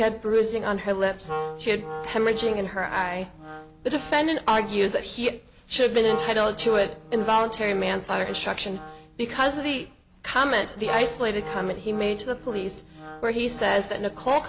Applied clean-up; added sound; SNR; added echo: none; Wind instrument, woodwind instrument; 13 dB; none.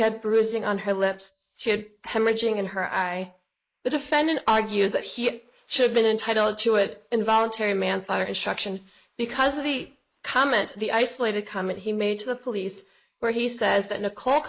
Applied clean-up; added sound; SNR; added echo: neural mask model Resemble Enhance denoiser.